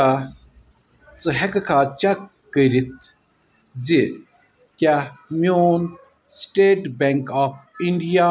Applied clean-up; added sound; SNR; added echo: none; none; none; none.